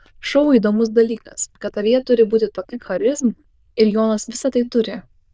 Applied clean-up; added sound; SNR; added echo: neural diffusion model UNIVERSE++.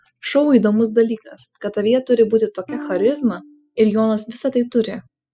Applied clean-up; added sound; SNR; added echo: classical method spectral subtraction.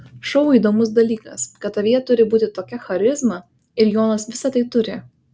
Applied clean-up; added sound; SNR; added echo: none; none; none; none.